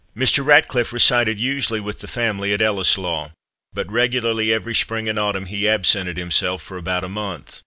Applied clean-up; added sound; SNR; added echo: none; none; none; none.